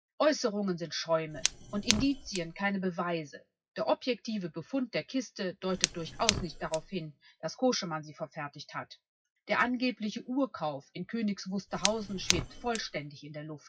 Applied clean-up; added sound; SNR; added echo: classical method WPE with log-MMSE.